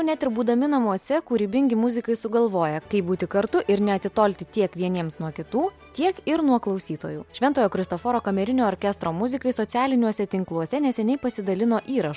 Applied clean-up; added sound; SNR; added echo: none; none; none; none.